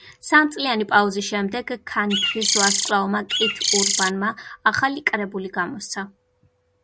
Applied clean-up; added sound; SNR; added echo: none; Bird; -2 dB; none.